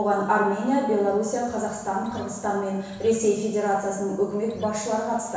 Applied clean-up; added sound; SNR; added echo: none; Acoustic guitar; 19 dB; reverberation time 1.1 s.